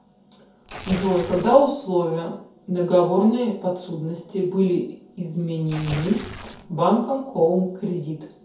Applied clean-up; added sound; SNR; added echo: none; Tearing; 14 dB; reverberation time 0.6 s.